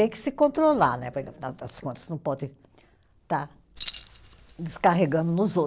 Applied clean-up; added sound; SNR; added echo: none; Keys jangling; 19 dB; none.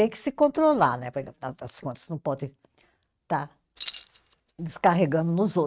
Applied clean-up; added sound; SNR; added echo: neural mask model RNNoise.